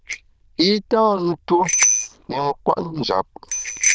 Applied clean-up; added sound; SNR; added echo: neural diffusion model UNIVERSE++.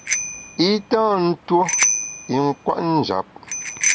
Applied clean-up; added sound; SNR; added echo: none; Bicycle bell; 4 dB; none.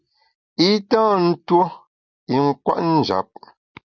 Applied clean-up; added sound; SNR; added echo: none; none; none; none.